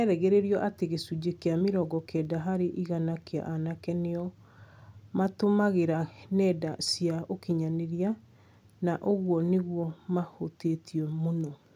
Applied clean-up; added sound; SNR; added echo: none; none; none; none.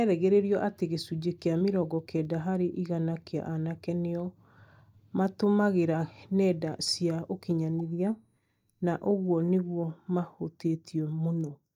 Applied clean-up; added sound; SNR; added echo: neural mask model DeepFilterNet 3.